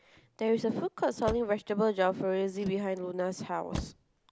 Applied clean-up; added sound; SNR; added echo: none; Motor vehicle (road); 14 dB; none.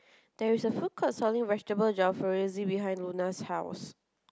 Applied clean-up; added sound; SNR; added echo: none; none; none; none.